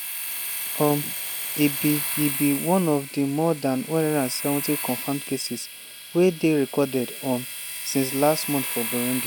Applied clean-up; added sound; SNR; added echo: none; Domestic sounds, home sounds; 7 dB; none.